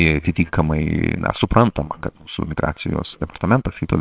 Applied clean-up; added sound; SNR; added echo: neural separator model SepFormer WHAMR!.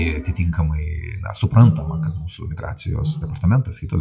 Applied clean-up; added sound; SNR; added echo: classical method WPE with log-MMSE.